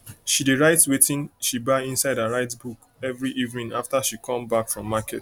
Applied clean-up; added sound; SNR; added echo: none; none; none; none.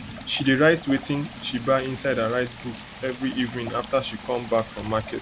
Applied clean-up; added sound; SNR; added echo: none; Stream; 15 dB; none.